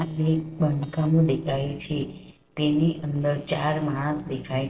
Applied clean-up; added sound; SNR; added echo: neural separator model SepFormer DNS4.